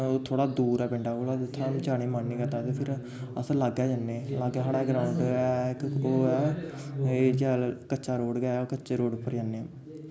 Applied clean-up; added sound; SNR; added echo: none; none; none; none.